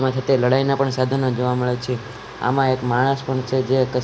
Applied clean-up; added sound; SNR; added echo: none; none; none; none.